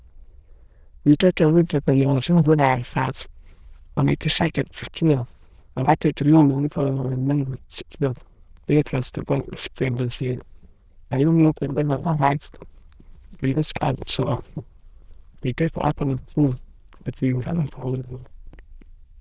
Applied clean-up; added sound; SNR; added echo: neural diffusion model UNIVERSE++.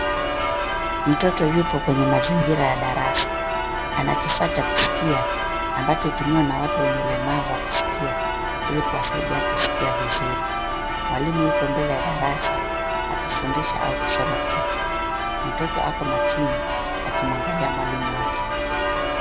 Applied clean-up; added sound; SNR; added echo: none; Church bell; -2 dB; none.